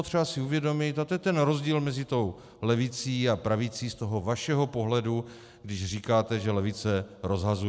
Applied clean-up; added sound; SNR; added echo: none; none; none; none.